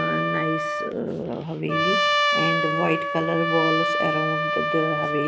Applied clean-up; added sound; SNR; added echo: none; Trumpet; -2 dB; none.